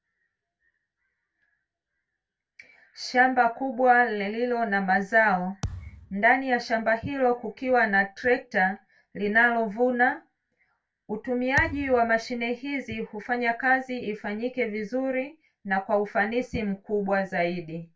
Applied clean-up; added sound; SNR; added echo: none; Thump, thud; 13 dB; reverberation time 0.2 s.